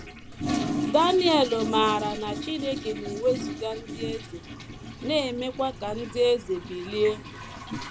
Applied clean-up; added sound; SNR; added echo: none; Toilet flush; 7 dB; none.